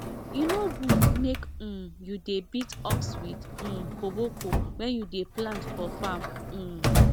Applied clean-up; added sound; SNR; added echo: none; Drawer open or close; -5 dB; none.